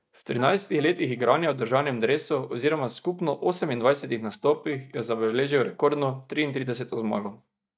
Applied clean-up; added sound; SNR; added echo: neural mask model DeepFilterNet 3.